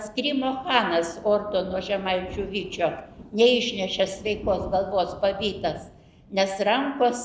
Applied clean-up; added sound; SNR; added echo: none; Thunder; 17 dB; none.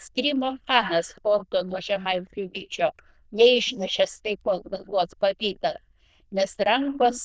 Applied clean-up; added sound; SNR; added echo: neural diffusion model UNIVERSE++.